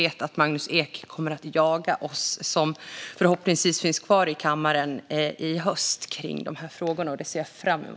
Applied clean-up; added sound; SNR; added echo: none; none; none; none.